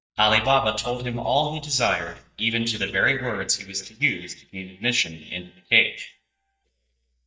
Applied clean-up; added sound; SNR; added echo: neural mask model DeepFilterNet 3.